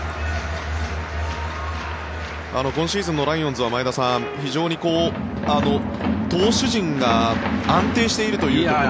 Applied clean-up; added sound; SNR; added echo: none; none; none; none.